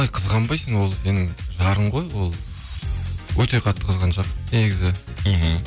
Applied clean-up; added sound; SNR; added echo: none; none; none; none.